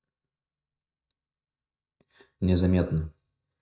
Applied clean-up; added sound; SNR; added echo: neural mask model DeepFilterNet 3.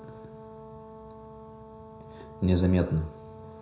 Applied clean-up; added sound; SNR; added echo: none; Brass instrument; 16 dB; reverberation time 0.5 s.